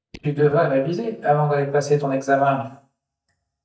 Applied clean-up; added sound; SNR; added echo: neural mask model DeepFilterNet 3.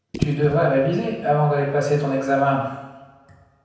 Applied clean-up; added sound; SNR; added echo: none; Fireworks / Boom; 14 dB; reverberation time 0.9 s.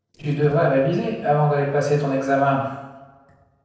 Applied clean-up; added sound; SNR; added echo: neural separator model SepFormer DNS4.